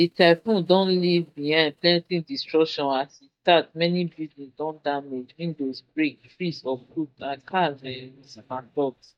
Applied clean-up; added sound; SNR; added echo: neural mask model DeepFilterNet 3.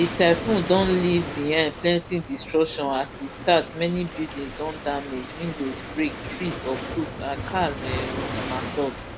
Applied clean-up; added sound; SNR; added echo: none; Waves, surf; 8 dB; none.